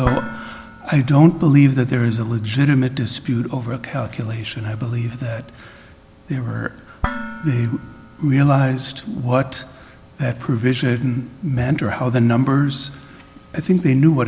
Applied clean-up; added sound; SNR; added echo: none; Dishes, pots, and pans; 14 dB; none.